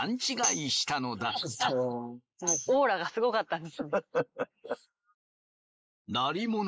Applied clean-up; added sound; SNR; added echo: neural mask model Resemble Enhance denoiser.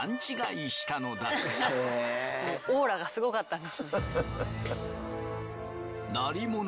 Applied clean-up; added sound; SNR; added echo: none; Tambourine; 7 dB; none.